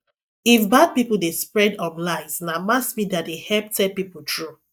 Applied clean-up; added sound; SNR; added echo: neural mask model DeepFilterNet 3.